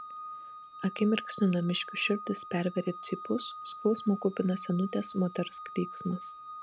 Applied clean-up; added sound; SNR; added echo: none; Organ; 13 dB; none.